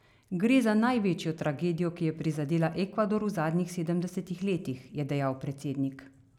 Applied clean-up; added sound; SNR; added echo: none; none; none; none.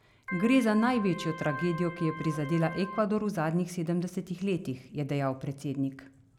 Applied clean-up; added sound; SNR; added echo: none; Organ; 10 dB; none.